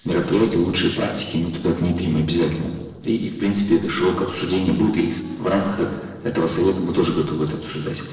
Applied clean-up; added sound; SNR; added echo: neural separator model SepFormer DNS4.